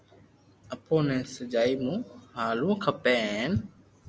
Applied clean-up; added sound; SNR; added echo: none; none; none; none.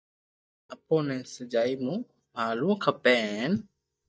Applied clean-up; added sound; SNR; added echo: neural mask model DeepFilterNet 3.